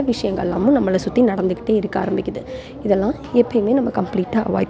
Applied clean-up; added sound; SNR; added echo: none; none; none; none.